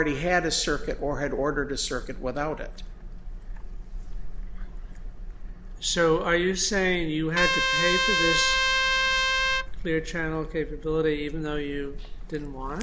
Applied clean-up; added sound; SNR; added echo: none; Trumpet; -3 dB; none.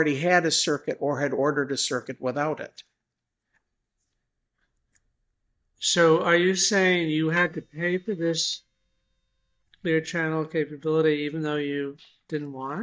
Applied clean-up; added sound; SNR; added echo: neural mask model DeepFilterNet 3.